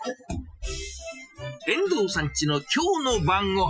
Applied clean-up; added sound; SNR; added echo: classical method Wiener filter.